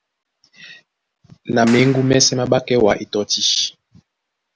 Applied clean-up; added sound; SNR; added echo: none; Clapping; 17 dB; none.